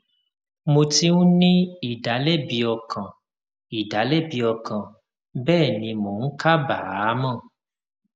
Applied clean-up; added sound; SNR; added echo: none; none; none; none.